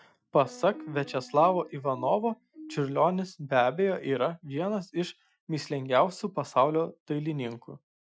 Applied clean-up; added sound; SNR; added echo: classical method Wiener filter.